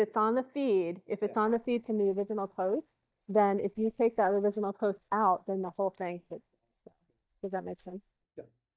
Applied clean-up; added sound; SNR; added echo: neural mask model DeepFilterNet 3.